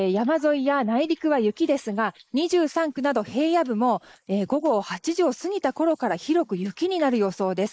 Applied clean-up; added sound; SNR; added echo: neural mask model Resemble Enhance denoiser.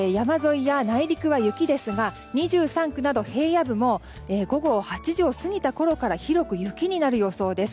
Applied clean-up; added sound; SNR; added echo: none; none; none; none.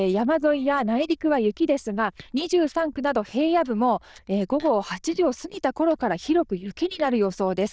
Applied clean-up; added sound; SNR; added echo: neural diffusion model UNIVERSE++.